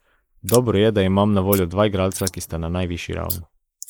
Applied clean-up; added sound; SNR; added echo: neural mask model Resemble Enhance denoiser.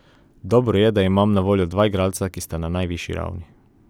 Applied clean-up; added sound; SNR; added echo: none; none; none; none.